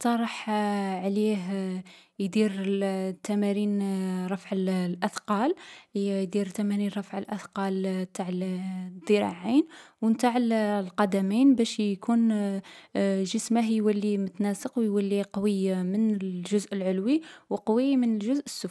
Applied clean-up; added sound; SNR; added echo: none; none; none; none.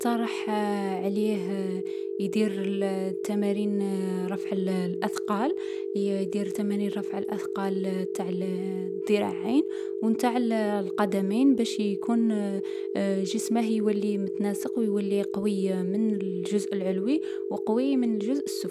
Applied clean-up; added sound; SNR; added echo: none; Telephone; 4 dB; none.